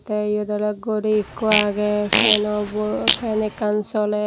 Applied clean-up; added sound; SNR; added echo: none; Fart; 2 dB; none.